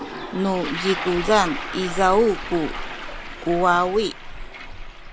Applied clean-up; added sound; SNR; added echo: none; Toilet flush + Bird vocalization, bird call, bird song; 8 dB; none.